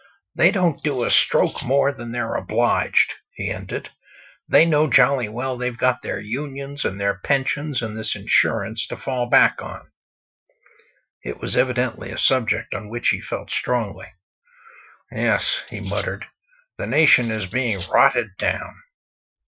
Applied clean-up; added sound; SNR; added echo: classical method Wiener filter.